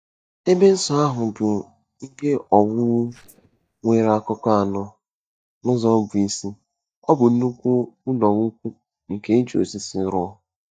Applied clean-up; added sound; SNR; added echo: neural mask model DeepFilterNet 3.